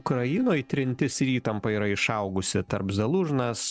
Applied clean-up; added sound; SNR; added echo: neural separator model SepFormer DNS4.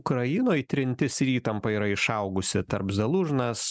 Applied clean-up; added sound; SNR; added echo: none; none; none; none.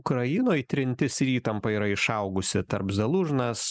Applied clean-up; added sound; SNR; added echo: neural mask model Resemble Enhance denoiser.